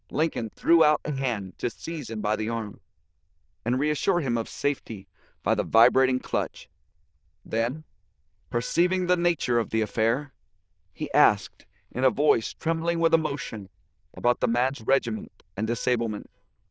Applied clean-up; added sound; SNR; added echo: neural diffusion model UNIVERSE++.